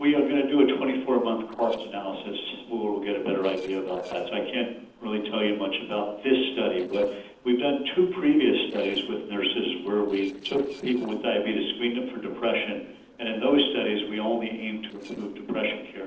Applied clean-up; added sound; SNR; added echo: neural separator model SepFormer DNS4.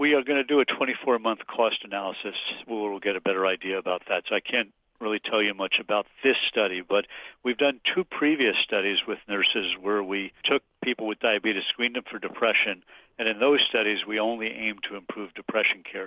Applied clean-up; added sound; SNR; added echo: none; none; none; none.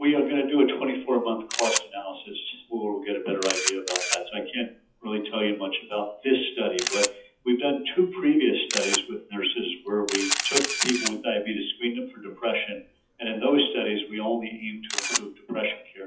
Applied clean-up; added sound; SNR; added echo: classical method WPE with log-MMSE.